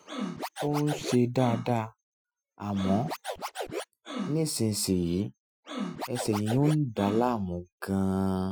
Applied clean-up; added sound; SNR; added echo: classical method Wiener filter.